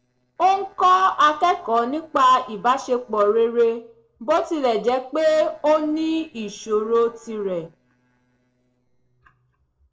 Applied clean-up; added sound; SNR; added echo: neural separator model SepFormer DNS4.